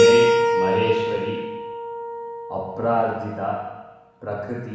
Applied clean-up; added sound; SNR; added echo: none; Keyboard (musical); -5 dB; reverberation time 1.1 s.